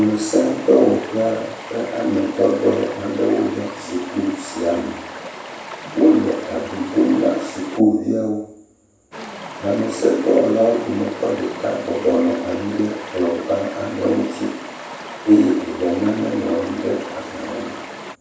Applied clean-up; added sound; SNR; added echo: none; Stream; 13 dB; reverberation time 0.6 s.